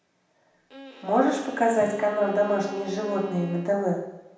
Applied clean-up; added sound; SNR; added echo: none; Bowed string instrument; 17 dB; reverberation time 0.8 s.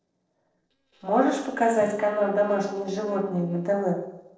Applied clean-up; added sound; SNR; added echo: neural separator model SepFormer DNS4.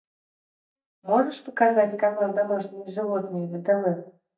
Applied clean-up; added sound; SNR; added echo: neural mask model DeepFilterNet 3.